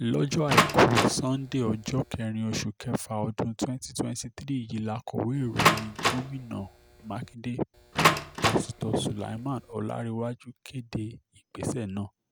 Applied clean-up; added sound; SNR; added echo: none; Door; -1 dB; none.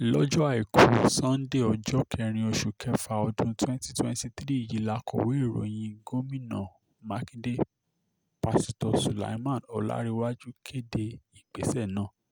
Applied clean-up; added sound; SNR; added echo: none; none; none; none.